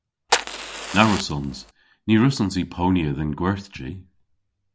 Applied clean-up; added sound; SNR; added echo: none; Fire; 4 dB; none.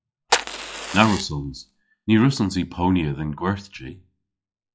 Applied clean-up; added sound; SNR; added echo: classical method log-MMSE.